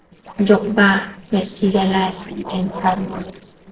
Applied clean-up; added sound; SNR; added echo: neural separator model SepFormer DNS4.